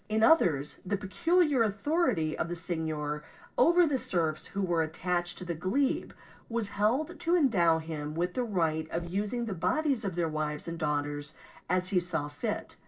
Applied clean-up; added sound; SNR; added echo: neural separator model SepFormer DNS4.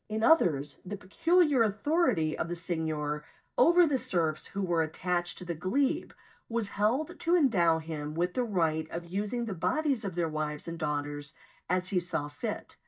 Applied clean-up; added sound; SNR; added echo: neural mask model DeepFilterNet 3.